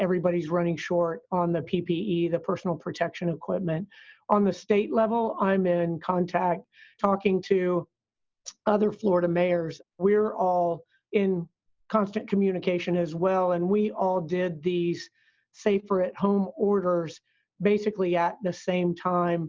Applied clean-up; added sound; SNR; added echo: none; none; none; none.